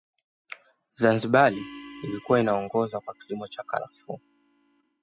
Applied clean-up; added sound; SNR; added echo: classical method spectral subtraction.